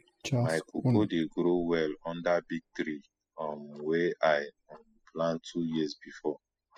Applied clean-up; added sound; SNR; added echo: classical method spectral subtraction.